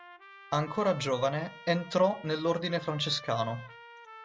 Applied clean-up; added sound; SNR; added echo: none; Trumpet; 18 dB; none.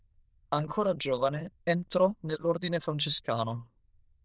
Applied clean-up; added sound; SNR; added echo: neural diffusion model UNIVERSE++.